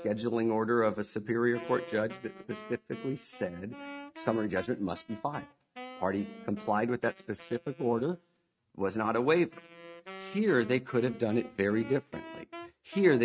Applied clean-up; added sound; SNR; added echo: neural mask model RNNoise.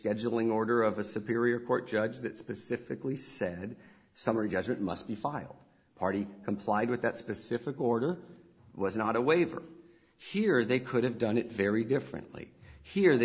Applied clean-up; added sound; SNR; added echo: none; none; none; none.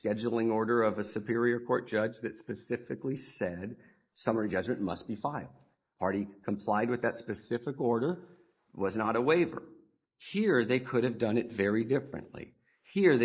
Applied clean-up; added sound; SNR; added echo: neural mask model Resemble Enhance denoiser.